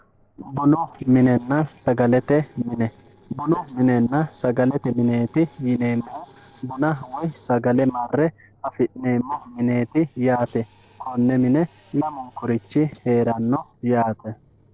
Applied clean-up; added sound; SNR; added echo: neural separator model SepFormer DNS4.